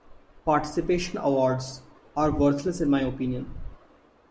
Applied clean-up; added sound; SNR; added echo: none; none; none; none.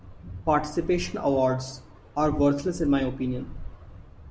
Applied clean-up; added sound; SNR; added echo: none; Thunder; 17 dB; none.